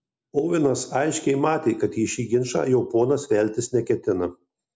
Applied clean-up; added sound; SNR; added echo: none; none; none; none.